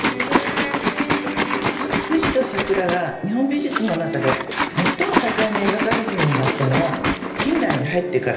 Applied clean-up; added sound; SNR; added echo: none; Liquid; 0 dB; reverberation time 1.4 s.